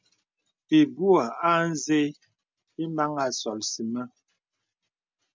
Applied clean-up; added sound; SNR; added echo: none; none; none; none.